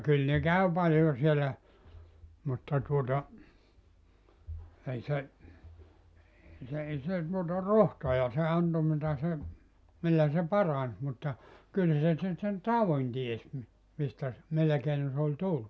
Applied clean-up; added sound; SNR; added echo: none; none; none; none.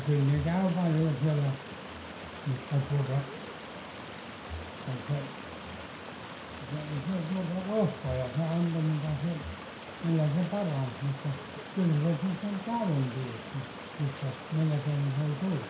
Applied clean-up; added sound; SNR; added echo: none; Stream; 11 dB; reverberation time 0.5 s.